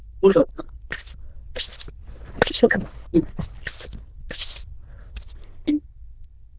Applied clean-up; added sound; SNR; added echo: neural diffusion model UNIVERSE++.